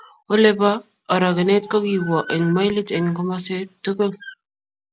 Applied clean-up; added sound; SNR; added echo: none; none; none; none.